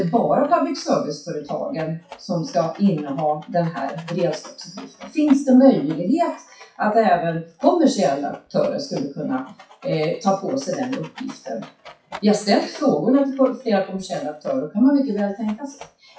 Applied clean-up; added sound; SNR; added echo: classical method WPE with log-MMSE.